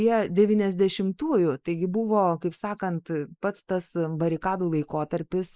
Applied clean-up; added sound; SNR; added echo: neural mask model Resemble Enhance denoiser.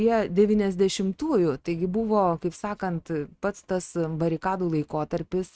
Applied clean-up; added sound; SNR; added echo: neural mask model RNNoise.